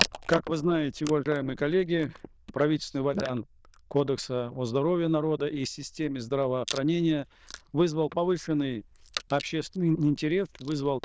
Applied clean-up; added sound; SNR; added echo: neural diffusion model UNIVERSE++.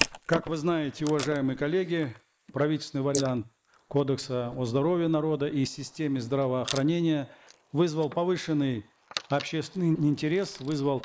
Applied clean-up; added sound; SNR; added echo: neural mask model Resemble Enhance denoiser.